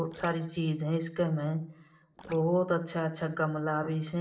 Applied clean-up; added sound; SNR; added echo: neural separator model SepFormer DNS4.